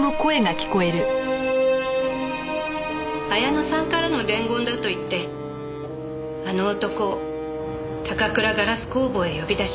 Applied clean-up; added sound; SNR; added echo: none; none; none; none.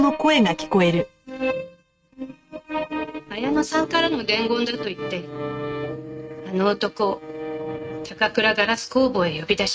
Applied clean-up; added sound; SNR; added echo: neural mask model RNNoise.